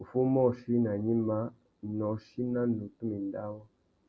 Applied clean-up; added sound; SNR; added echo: none; none; none; none.